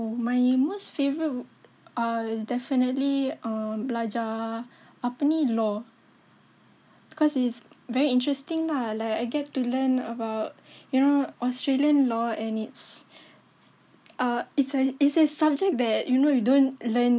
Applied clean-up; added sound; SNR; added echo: none; none; none; none.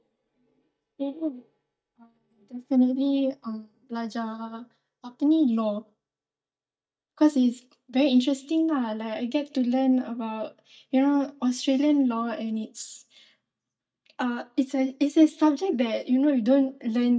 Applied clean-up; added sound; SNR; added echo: neural mask model DeepFilterNet 3.